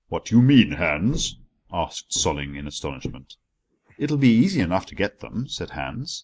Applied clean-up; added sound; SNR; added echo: neural mask model Resemble Enhance denoiser.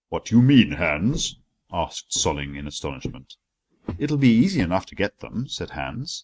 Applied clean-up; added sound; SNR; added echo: neural mask model RNNoise.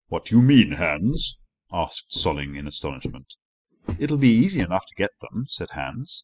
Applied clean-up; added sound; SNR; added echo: classical method spectral subtraction.